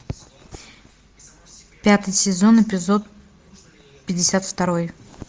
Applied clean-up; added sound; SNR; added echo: none; none; none; none.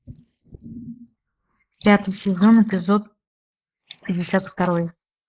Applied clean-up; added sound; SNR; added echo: neural mask model Resemble Enhance denoiser.